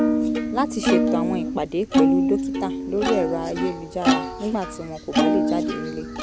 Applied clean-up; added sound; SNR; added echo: none; Plucked string instrument; -4 dB; none.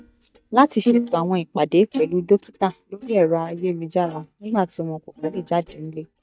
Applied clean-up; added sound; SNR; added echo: neural mask model DeepFilterNet 3.